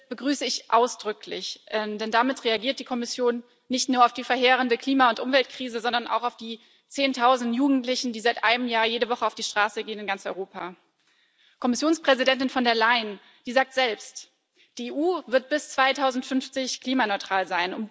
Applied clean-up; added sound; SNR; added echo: none; none; none; none.